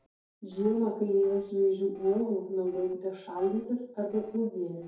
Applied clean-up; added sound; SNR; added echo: neural separator model SepFormer DNS4.